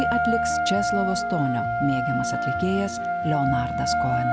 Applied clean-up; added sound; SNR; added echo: none; Wind instrument, woodwind instrument; -2 dB; none.